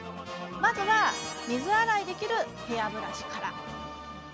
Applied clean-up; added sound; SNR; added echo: none; none; none; none.